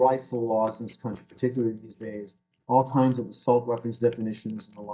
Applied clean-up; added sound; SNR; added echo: neural mask model DeepFilterNet 3.